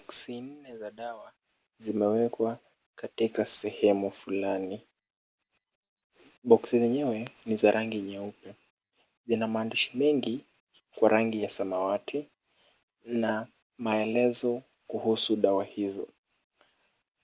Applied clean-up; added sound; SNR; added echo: none; none; none; none.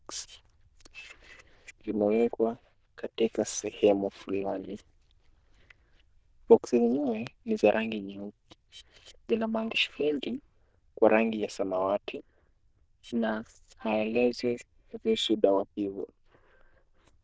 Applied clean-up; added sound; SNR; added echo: neural diffusion model UNIVERSE++.